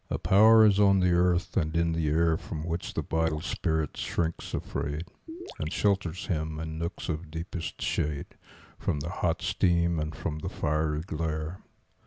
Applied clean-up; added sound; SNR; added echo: none; Gurgling; 14 dB; none.